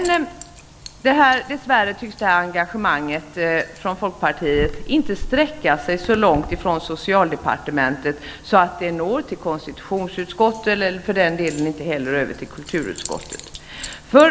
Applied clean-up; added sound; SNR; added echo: none; Keys jangling; 16 dB; none.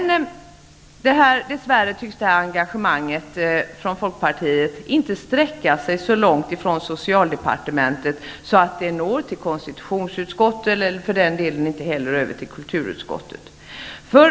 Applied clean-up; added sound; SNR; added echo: none; none; none; none.